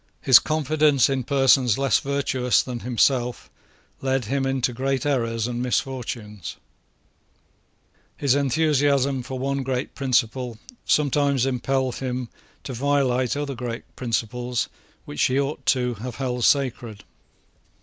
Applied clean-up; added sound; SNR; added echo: none; none; none; none.